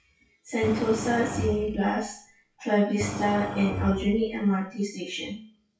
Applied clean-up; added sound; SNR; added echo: classical method WPE with log-MMSE.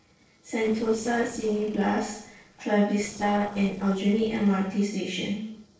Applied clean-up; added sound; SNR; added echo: neural separator model SepFormer DNS4.